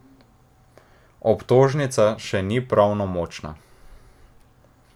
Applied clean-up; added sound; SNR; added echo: none; none; none; none.